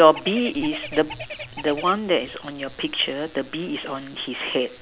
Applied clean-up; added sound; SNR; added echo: none; Bird; 13 dB; none.